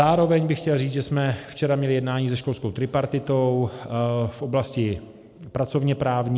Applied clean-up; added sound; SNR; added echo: none; none; none; none.